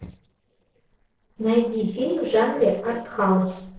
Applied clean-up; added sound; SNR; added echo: neural separator model SepFormer DNS4.